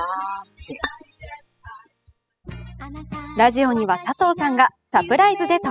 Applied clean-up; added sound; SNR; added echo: classical method spectral subtraction.